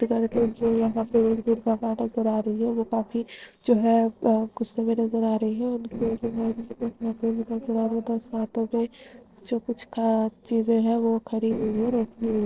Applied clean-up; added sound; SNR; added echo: neural separator model SepFormer DNS4.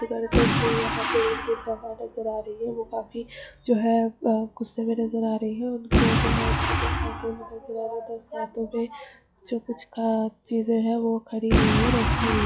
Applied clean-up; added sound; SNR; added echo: classical method log-MMSE.